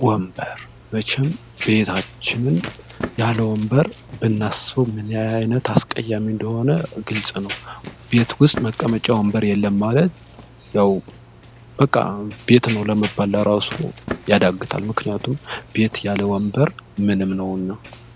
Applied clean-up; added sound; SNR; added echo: none; Run; 16 dB; none.